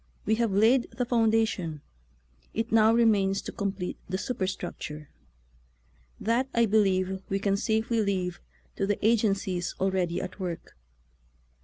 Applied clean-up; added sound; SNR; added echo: none; none; none; none.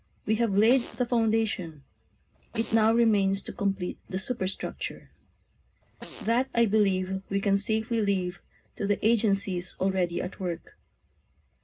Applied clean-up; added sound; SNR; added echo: none; Fart; 19 dB; reverberation time 0.2 s.